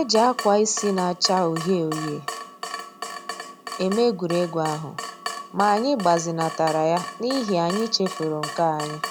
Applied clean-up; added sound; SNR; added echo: none; Drip / Water tap, faucet; 11 dB; none.